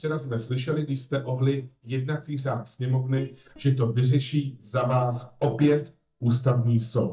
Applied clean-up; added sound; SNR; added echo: neural mask model DeepFilterNet 3.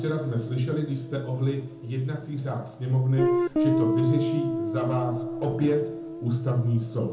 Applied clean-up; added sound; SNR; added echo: none; Guitar; 3 dB; reverberation time 0.6 s.